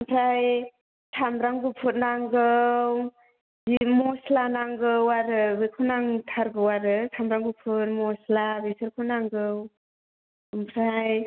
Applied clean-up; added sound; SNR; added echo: none; none; none; none.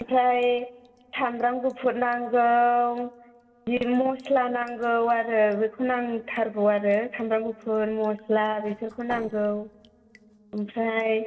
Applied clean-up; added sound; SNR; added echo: neural separator model SepFormer DNS4.